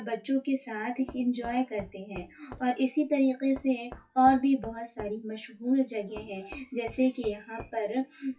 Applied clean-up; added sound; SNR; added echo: classical method WPE with log-MMSE.